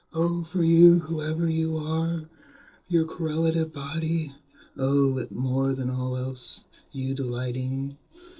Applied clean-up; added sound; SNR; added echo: neural separator model SepFormer DNS4.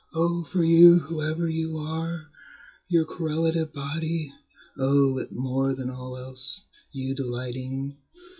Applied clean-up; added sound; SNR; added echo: classical method WPE with log-MMSE.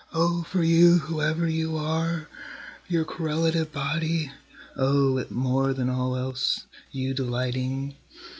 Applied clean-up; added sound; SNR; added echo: none; none; none; none.